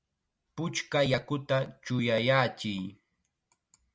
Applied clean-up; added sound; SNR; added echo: none; none; none; none.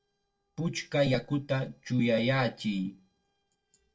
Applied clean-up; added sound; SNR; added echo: neural separator model SepFormer DNS4.